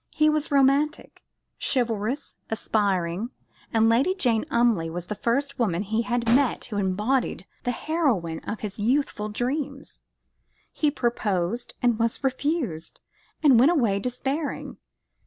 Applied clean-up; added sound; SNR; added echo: none; Explosion; 12 dB; none.